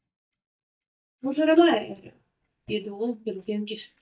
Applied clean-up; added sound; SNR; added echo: neural mask model DeepFilterNet 3.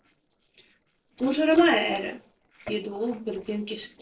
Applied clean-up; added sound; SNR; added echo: neural separator model SepFormer DNS4.